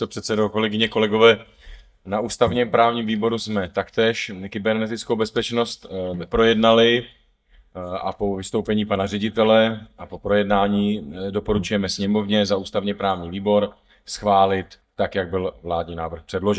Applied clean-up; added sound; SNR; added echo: neural mask model DeepFilterNet 3.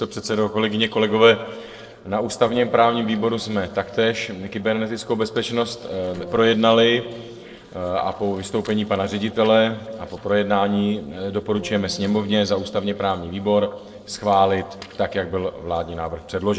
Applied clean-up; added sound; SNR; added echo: neural separator model SepFormer DNS4.